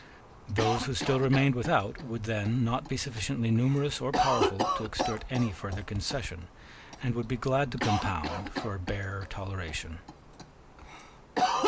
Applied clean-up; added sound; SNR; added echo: none; Cough; 4 dB; none.